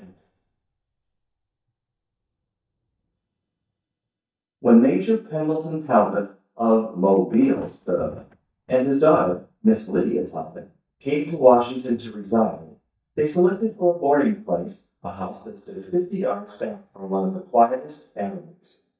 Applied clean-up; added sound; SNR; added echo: neural mask model DeepFilterNet 3.